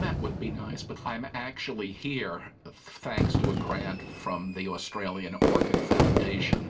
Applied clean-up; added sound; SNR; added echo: none; Fireworks; -5 dB; reverberation time 0.2 s.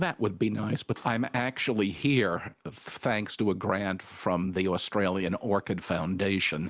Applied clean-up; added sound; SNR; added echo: none; none; none; none.